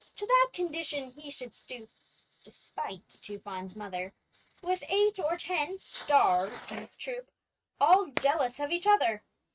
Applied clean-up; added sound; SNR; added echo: neural mask model RNNoise.